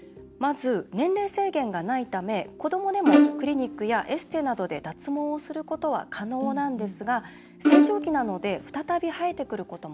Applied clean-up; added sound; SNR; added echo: none; Bowed string instrument; -4 dB; none.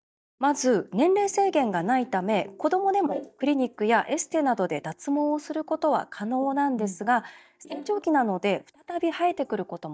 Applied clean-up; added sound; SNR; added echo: neural mask model DeepFilterNet 3.